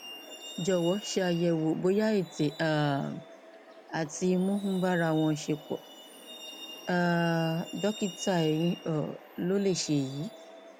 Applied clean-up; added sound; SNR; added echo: none; Truck; 16 dB; none.